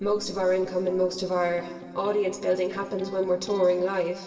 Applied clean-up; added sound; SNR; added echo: none; Electric guitar; 18 dB; reverberation time 2.5 s.